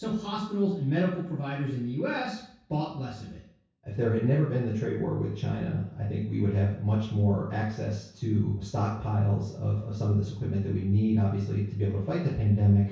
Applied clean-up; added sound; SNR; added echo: none; none; none; reverberation time 0.6 s.